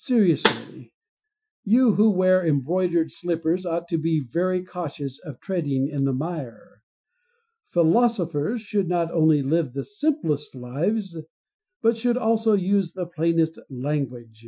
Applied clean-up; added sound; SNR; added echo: classical method Wiener filter.